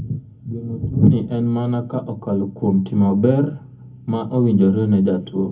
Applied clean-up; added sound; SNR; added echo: none; none; none; reverberation time 0.3 s.